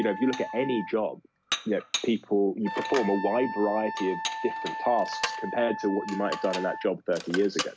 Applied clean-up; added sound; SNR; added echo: none; Dishes, pots, and pans + Wind instrument, woodwind instrument; 7 dB; none.